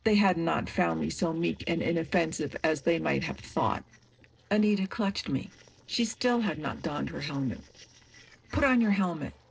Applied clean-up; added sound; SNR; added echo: neural separator model SepFormer DNS4.